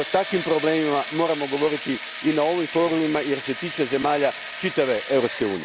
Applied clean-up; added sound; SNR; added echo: none; Engine / Drill; 9 dB; none.